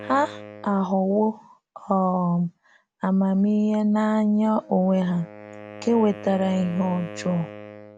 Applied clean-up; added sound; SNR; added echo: none; Wind instrument, woodwind instrument; 18 dB; none.